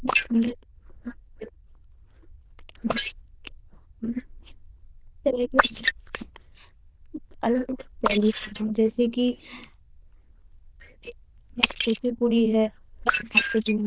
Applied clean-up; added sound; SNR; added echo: neural diffusion model UNIVERSE++.